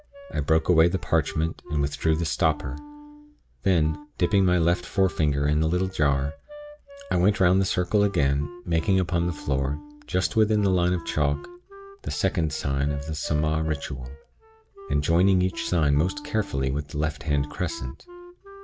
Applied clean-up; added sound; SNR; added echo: none; Wind instrument, woodwind instrument; 19 dB; none.